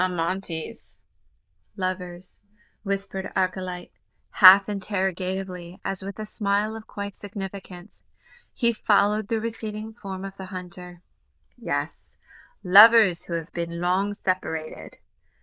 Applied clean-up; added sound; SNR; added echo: neural diffusion model UNIVERSE++.